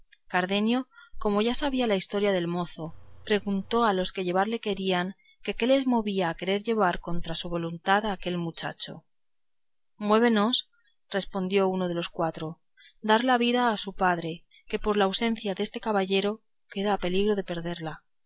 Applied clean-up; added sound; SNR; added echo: none; none; none; none.